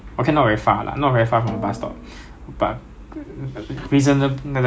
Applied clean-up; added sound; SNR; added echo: none; Snare drum; 19 dB; none.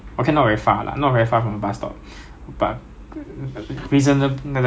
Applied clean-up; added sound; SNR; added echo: none; none; none; none.